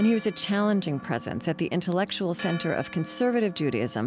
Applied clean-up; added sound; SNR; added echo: none; Church bell; 18 dB; none.